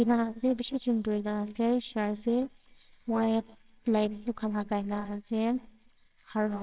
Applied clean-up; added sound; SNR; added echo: neural separator model SepFormer WHAMR!.